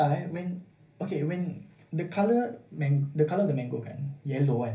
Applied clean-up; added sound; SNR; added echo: none; none; none; reverberation time 0.3 s.